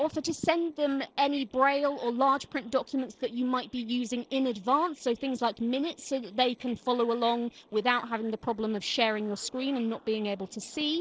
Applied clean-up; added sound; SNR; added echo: neural separator model SepFormer DNS4.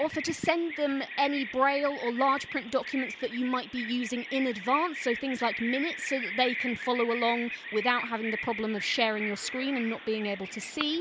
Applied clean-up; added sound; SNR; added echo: none; Bird vocalization, bird call, bird song; 8 dB; none.